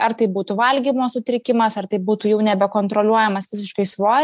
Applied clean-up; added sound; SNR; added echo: none; none; none; none.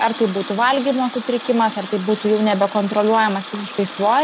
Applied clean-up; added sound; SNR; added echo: none; Water tap, faucet; 14 dB; none.